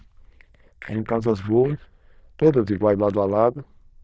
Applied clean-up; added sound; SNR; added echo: neural diffusion model UNIVERSE++.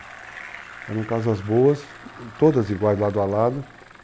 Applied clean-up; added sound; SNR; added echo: none; Bicycle; 19 dB; none.